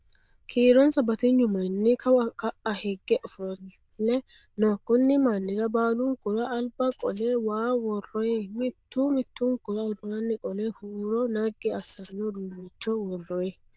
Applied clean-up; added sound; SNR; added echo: neural diffusion model UNIVERSE++.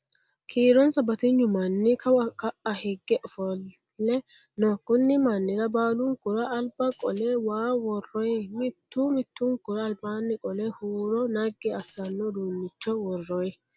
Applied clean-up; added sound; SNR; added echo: none; Tambourine; 13 dB; none.